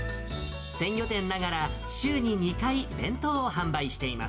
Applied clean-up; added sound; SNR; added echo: none; none; none; reverberation time 1.6 s.